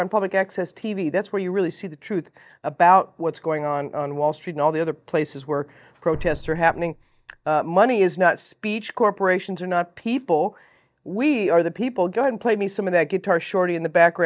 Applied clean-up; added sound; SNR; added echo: neural mask model DeepFilterNet 3.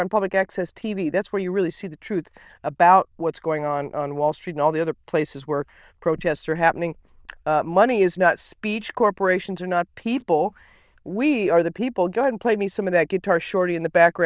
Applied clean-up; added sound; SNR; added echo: neural diffusion model UNIVERSE++.